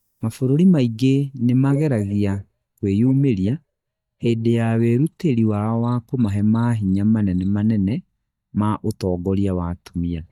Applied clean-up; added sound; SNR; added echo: neural mask model DeepFilterNet 3.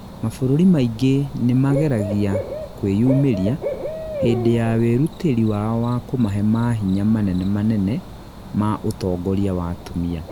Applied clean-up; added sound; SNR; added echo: none; Cricket / Bird; 11 dB; none.